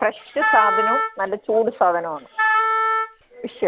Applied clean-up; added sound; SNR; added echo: none; Wind instrument, woodwind instrument; -1 dB; none.